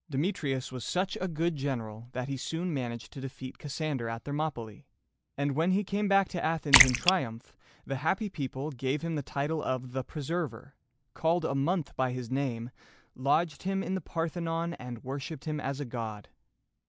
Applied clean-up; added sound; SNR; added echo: none; Splash, splatter; -2 dB; none.